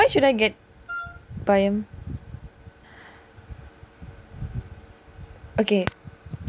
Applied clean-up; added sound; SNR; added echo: none; Wind instrument, woodwind instrument; 11 dB; none.